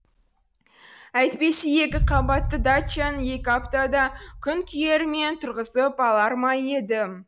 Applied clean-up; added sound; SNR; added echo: none; Boom; 8 dB; none.